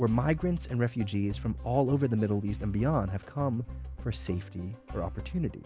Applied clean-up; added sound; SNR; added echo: none; none; none; none.